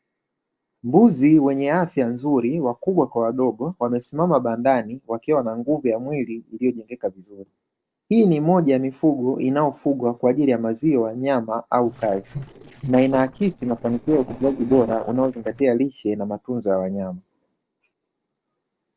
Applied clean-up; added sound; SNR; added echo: neural separator model SepFormer DNS4.